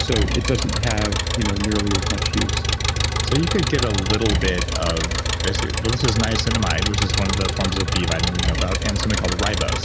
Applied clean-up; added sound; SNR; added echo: none; Engine; -3 dB; none.